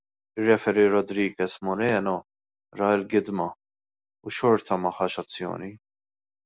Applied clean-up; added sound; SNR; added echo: none; none; none; none.